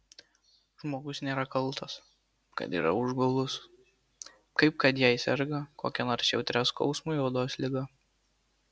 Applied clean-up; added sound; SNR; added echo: none; none; none; none.